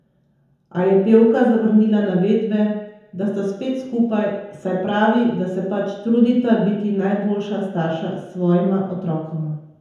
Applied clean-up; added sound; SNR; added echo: none; none; none; reverberation time 0.9 s.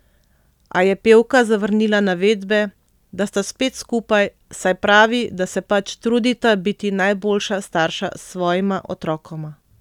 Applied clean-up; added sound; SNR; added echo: none; none; none; none.